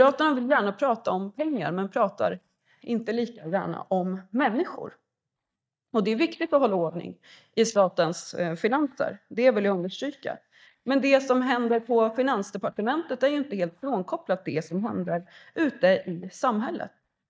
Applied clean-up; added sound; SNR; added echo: neural mask model DeepFilterNet 3.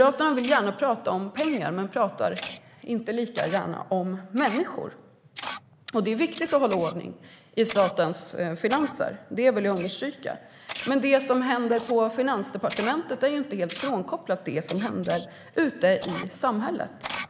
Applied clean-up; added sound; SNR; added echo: neural mask model Resemble Enhance denoiser.